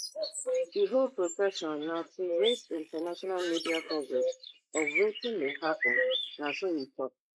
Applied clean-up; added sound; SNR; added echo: neural mask model Resemble Enhance denoiser.